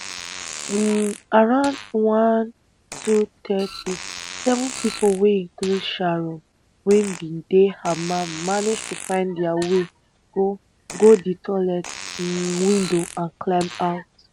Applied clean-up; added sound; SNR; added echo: none; Fart + Printer; 14 dB; none.